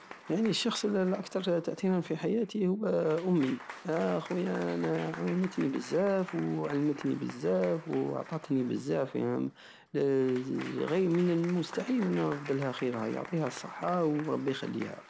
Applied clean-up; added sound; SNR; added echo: none; Applause / Crowd; 17 dB; none.